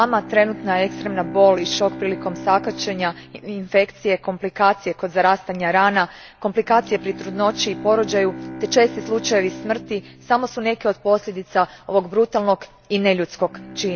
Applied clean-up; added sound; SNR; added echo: none; Bowed string instrument; 15 dB; none.